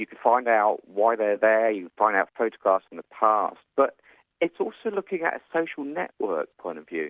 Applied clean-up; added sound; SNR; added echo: none; none; none; none.